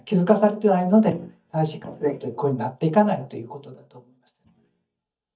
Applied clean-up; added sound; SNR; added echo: neural mask model DeepFilterNet 3.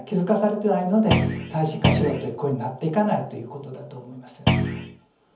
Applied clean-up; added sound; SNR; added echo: none; Thump, thud; -2 dB; reverberation time 0.7 s.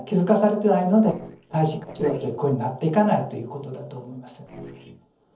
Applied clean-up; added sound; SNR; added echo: neural separator model SepFormer DNS4.